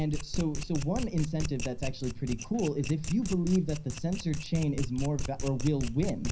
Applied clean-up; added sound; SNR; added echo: none; Domestic sounds, home sounds; 5 dB; reverberation time 0.4 s.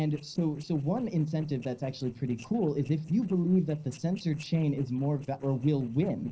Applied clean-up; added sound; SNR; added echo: neural separator model SepFormer DNS4.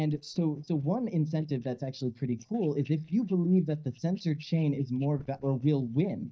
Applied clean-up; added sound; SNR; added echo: neural mask model DeepFilterNet 3.